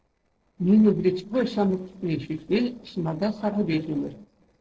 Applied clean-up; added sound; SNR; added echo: neural separator model SepFormer DNS4.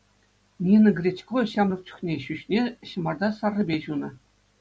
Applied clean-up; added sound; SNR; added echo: none; none; none; none.